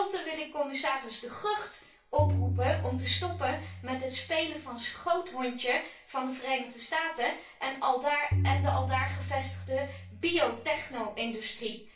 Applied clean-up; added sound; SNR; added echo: none; Tabla; 2 dB; reverberation time 0.3 s.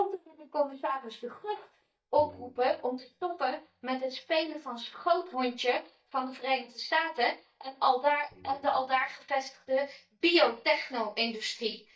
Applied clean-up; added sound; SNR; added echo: neural mask model DeepFilterNet 3.